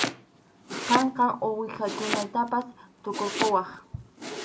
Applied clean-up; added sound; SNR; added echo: none; Domestic sounds, home sounds; 5 dB; none.